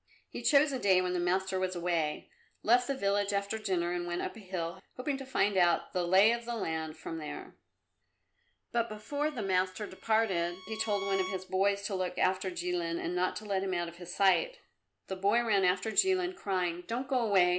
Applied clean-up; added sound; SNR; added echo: none; Bowed string instrument; 15 dB; none.